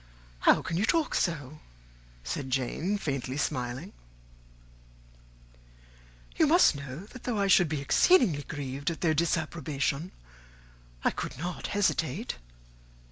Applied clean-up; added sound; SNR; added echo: none; none; none; none.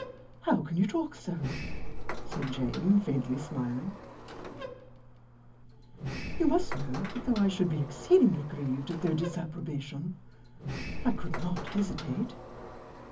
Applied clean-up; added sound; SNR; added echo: none; Sliding door; 6 dB; reverberation time 0.3 s.